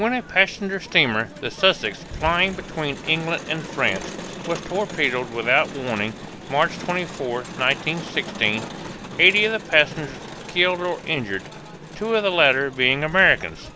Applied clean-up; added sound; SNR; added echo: none; Crowd; 13 dB; none.